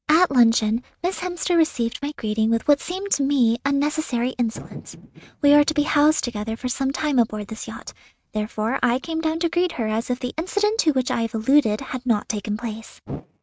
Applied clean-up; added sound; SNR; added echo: neural mask model RNNoise.